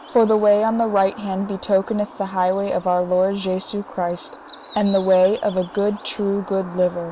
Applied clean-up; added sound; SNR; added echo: none; Bird; 19 dB; none.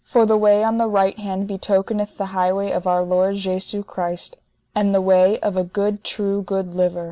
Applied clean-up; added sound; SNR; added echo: none; none; none; none.